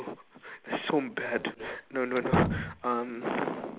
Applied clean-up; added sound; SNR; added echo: none; Slam; 3 dB; none.